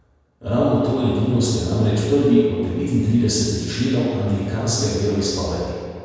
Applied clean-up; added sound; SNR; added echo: none; none; none; reverberation time 1.9 s.